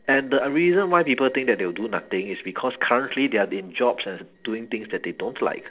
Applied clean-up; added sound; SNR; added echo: neural separator model SepFormer DNS4.